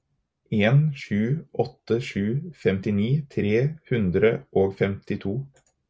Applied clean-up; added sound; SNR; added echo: none; none; none; none.